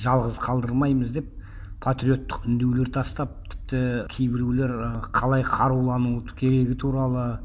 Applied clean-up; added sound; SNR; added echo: none; none; none; none.